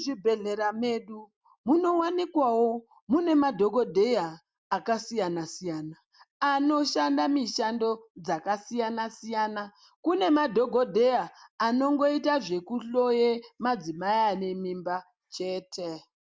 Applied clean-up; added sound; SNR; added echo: none; none; none; none.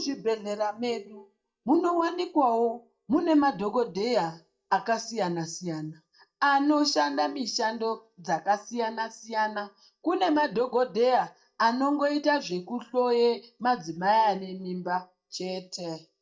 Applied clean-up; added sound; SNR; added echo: neural mask model DeepFilterNet 3.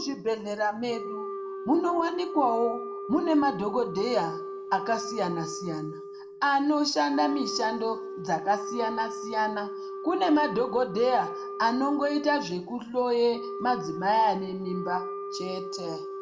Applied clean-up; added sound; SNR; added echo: none; Wind instrument, woodwind instrument; 9 dB; reverberation time 0.3 s.